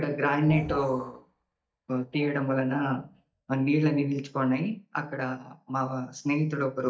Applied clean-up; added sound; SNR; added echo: neural mask model DeepFilterNet 3.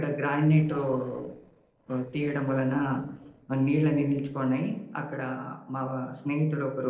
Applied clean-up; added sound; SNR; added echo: neural separator model SepFormer DNS4.